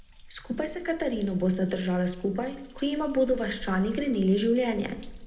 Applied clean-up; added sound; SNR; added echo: none; Thunder; 16 dB; reverberation time 0.7 s.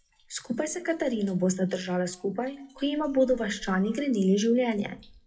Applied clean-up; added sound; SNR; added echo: classical method WPE with log-MMSE.